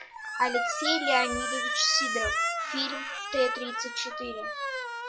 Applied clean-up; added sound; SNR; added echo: classical method WPE with log-MMSE.